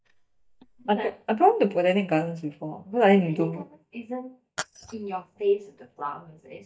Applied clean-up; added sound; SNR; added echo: neural mask model DeepFilterNet 3.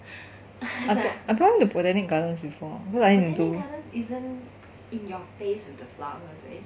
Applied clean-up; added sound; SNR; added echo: none; none; none; none.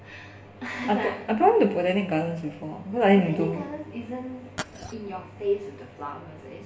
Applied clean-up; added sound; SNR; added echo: none; Glass; 10 dB; reverberation time 0.8 s.